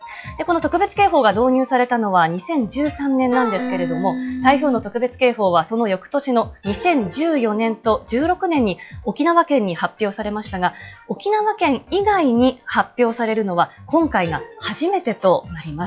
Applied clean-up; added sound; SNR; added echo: classical method log-MMSE.